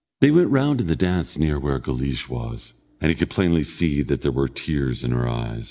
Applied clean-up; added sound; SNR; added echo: none; none; none; none.